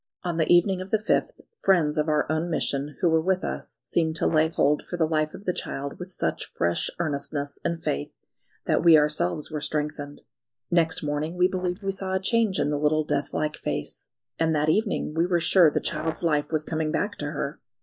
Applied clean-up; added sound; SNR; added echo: neural mask model DeepFilterNet 3.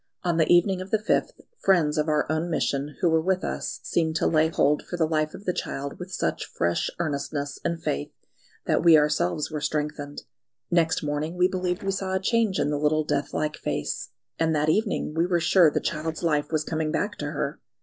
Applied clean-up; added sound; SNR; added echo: neural separator model SepFormer DNS4.